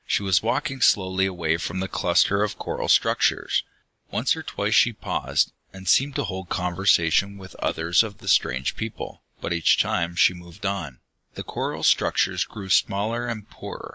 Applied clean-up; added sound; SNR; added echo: neural mask model Resemble Enhance denoiser.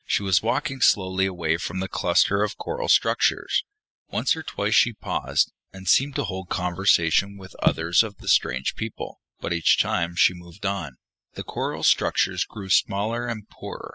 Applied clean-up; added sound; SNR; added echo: classical method spectral subtraction.